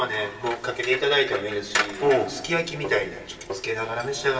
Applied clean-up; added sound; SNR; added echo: none; Tap; 11 dB; reverberation time 1.9 s.